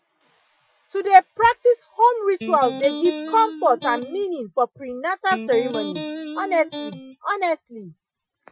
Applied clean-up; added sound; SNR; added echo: classical method Wiener filter.